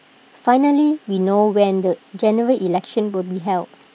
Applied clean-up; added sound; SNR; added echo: none; none; none; none.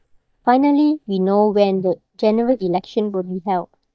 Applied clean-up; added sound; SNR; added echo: neural mask model DeepFilterNet 3.